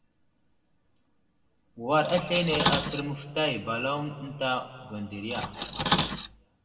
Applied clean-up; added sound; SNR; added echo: none; Cutlery, silverware; 3 dB; reverberation time 1.8 s.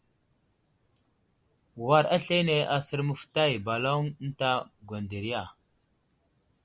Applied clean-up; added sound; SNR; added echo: none; none; none; none.